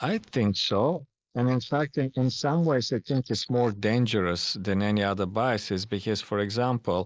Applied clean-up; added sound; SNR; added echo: neural mask model Resemble Enhance denoiser.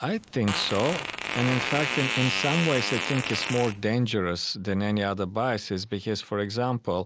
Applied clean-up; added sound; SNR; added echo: none; Fart; 4 dB; none.